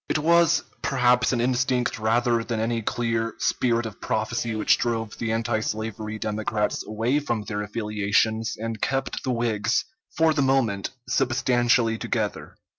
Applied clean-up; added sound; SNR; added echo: neural separator model SepFormer DNS4.